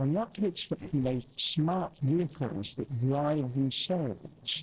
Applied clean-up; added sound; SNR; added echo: neural separator model SepFormer DNS4.